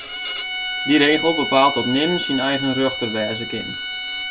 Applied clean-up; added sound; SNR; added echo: none; Bowed string instrument; 5 dB; none.